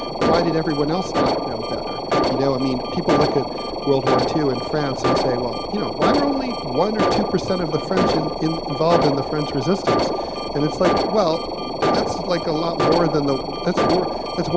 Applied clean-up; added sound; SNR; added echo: none; Alarm; -1 dB; none.